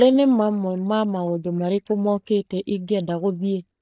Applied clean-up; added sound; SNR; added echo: neural mask model DeepFilterNet 3.